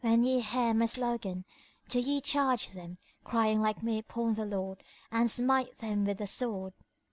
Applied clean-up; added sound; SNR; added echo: none; Tambourine; 10 dB; none.